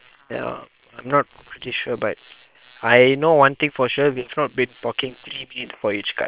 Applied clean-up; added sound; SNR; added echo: neural separator model SepFormer WHAM!.